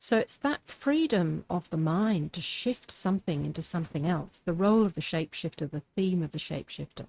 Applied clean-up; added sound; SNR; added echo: neural mask model RNNoise.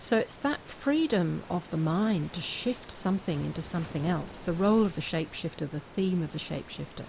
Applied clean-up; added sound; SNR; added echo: none; Waves, surf; 16 dB; none.